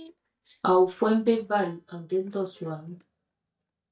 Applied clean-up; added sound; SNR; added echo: neural mask model DeepFilterNet 3.